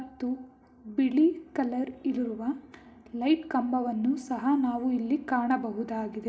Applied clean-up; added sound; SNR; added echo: none; none; none; reverberation time 2.6 s.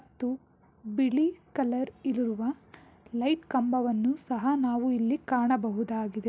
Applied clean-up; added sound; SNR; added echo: none; none; none; none.